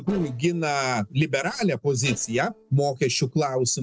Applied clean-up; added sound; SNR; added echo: neural separator model SepFormer DNS4.